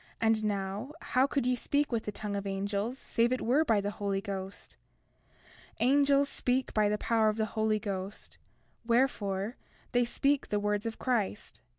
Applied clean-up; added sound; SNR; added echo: none; none; none; none.